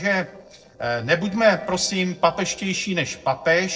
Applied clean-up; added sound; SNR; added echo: neural separator model SepFormer DNS4.